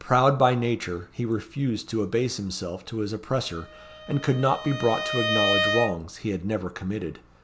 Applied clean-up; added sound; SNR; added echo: none; Bowed string instrument; 4 dB; none.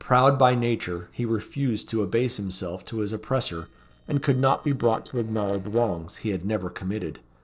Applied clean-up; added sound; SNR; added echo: neural separator model SepFormer DNS4.